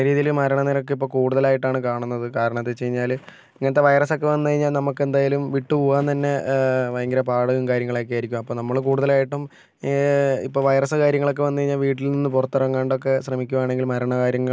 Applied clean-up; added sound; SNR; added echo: none; none; none; none.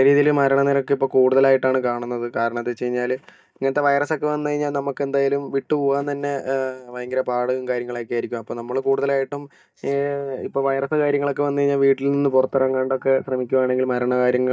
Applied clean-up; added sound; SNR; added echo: neural mask model DeepFilterNet 3.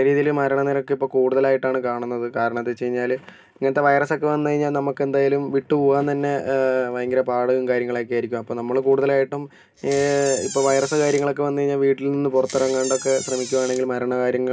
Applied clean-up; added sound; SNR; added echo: none; Door; 12 dB; reverberation time 0.3 s.